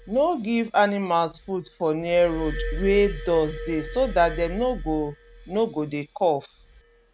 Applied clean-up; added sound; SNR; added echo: none; Glass; 11 dB; none.